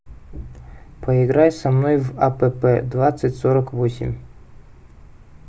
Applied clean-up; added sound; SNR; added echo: none; none; none; none.